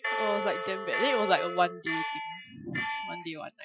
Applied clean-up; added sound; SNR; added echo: classical method Wiener filter.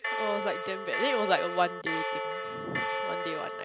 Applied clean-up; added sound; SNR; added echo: none; Bell; 0 dB; none.